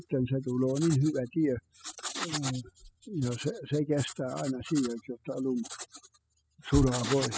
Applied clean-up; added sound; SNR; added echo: classical method spectral subtraction.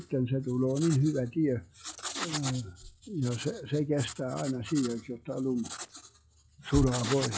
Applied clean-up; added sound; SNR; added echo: classical method log-MMSE.